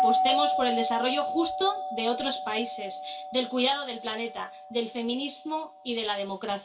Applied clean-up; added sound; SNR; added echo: none; Doorbell; 1 dB; reverberation time 0.2 s.